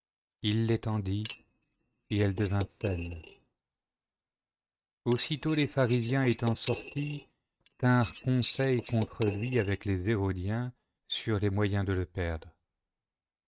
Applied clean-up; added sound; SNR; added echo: neural mask model RNNoise.